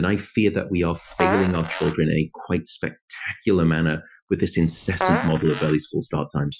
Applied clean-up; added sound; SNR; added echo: classical method Wiener filter.